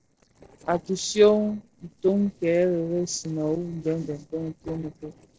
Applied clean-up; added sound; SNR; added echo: neural separator model SepFormer DNS4.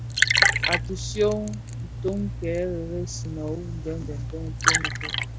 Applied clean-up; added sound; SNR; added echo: none; Liquid; -4 dB; none.